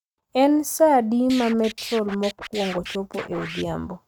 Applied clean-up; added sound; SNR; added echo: neural mask model RNNoise.